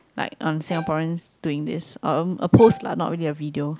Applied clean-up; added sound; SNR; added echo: none; Bowed string instrument; 17 dB; none.